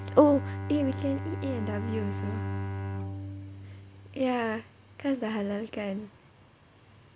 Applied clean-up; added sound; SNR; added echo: none; Bowed string instrument; 6 dB; none.